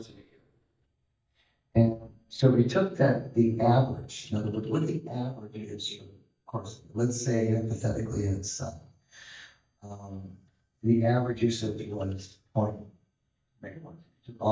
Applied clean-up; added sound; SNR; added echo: neural mask model DeepFilterNet 3.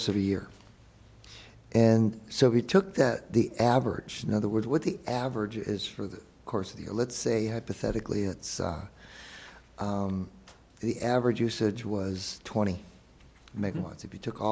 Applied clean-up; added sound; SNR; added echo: none; none; none; none.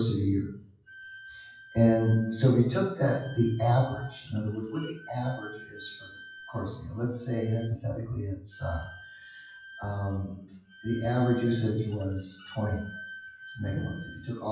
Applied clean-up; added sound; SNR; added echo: classical method WPE with log-MMSE.